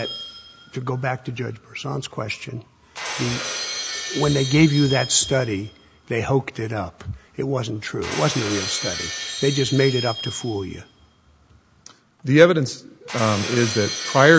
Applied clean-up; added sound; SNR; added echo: none; Shatter; 10 dB; none.